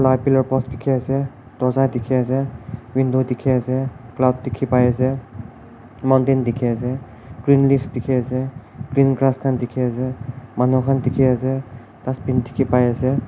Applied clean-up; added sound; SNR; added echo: none; none; none; none.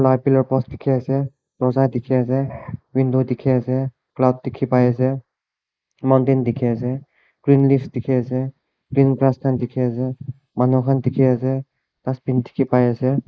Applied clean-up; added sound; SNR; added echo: neural mask model Resemble Enhance denoiser.